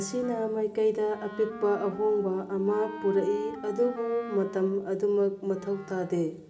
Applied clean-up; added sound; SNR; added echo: none; Wind instrument, woodwind instrument; 15 dB; reverberation time 1.1 s.